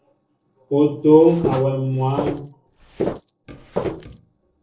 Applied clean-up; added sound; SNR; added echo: neural separator model SepFormer DNS4.